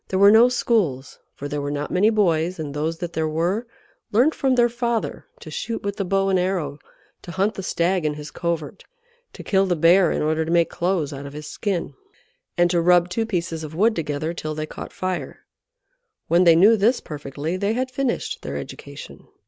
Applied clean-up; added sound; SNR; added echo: none; none; none; none.